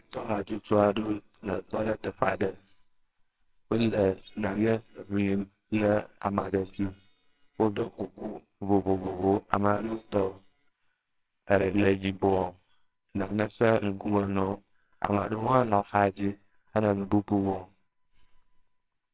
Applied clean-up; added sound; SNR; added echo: neural separator model SepFormer WHAMR!.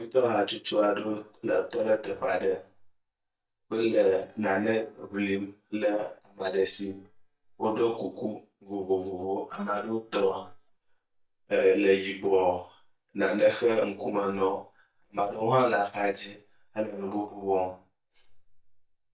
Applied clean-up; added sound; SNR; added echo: neural mask model DeepFilterNet 3.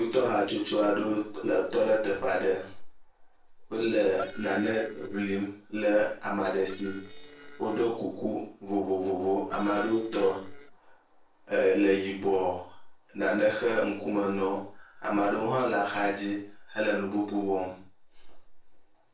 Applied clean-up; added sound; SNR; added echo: neural separator model SepFormer DNS4.